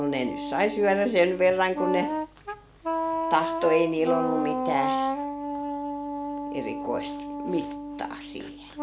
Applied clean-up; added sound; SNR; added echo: none; Wind instrument, woodwind instrument; 3 dB; none.